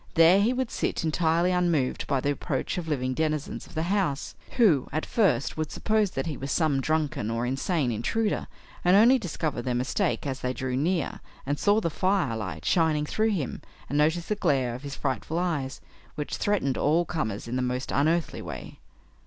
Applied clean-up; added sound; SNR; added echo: none; none; none; none.